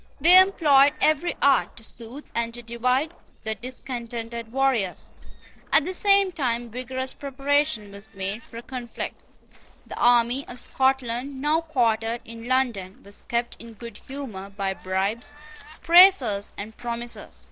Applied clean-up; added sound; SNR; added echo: neural separator model SepFormer DNS4.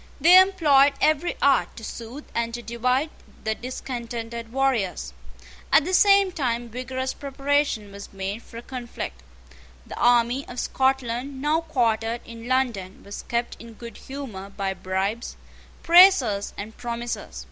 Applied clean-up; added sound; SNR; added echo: none; none; none; none.